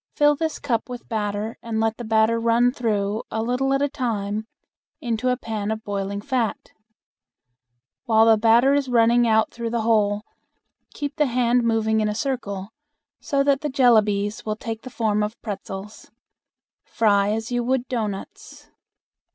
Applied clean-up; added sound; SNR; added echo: none; none; none; none.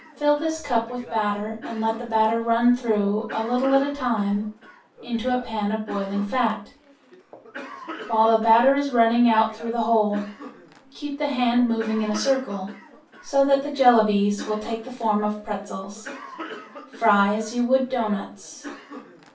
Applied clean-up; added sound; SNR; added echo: none; Cough; 18 dB; reverberation time 0.3 s.